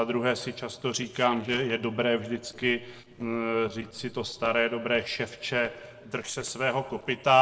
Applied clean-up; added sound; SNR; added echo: neural separator model SepFormer DNS4.